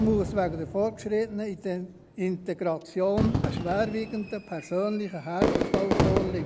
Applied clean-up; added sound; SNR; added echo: none; Fireworks; 2 dB; none.